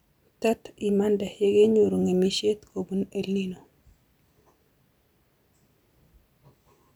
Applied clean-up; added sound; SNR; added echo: none; none; none; none.